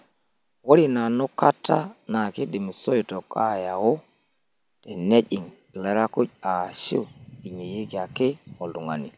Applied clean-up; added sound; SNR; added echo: none; none; none; none.